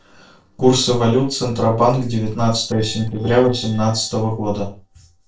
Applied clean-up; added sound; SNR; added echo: neural separator model SepFormer DNS4.